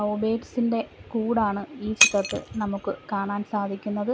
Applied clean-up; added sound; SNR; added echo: none; Shatter; 3 dB; none.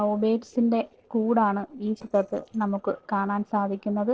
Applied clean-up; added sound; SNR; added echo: neural separator model SepFormer DNS4.